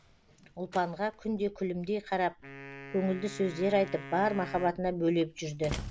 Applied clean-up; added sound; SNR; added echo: none; Slam + Wind instrument, woodwind instrument; 14 dB; none.